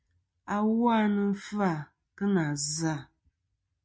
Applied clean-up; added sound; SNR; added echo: none; none; none; none.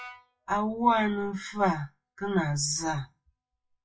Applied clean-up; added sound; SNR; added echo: classical method WPE with log-MMSE.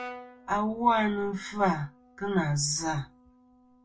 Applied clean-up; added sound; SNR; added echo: none; Brass instrument; 20 dB; reverberation time 0.1 s.